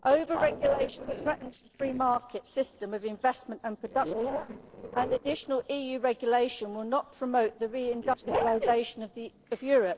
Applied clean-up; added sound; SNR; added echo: neural separator model SepFormer DNS4.